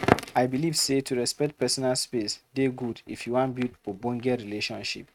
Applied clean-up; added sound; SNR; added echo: neural mask model RNNoise.